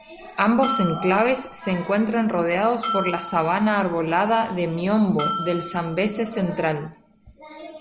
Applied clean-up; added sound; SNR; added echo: none; Bell; 10 dB; none.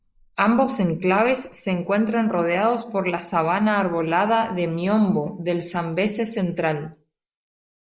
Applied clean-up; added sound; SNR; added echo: neural mask model Resemble Enhance denoiser.